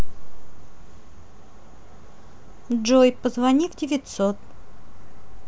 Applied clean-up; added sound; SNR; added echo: none; none; none; none.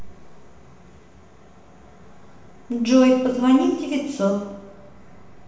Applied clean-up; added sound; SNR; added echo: none; none; none; reverberation time 0.9 s.